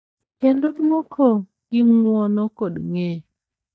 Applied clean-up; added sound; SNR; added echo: neural mask model DeepFilterNet 3.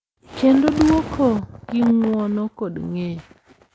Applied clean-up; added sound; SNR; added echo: none; Walk, footsteps; 8 dB; none.